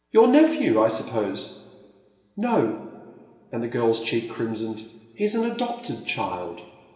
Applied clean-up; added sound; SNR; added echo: none; none; none; reverberation time 1.6 s.